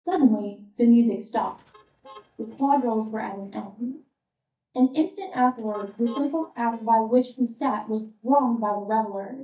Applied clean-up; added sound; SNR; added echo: neural mask model DeepFilterNet 3.